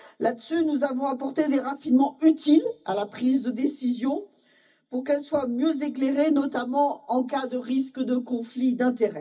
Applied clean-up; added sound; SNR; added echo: none; none; none; reverberation time 0.4 s.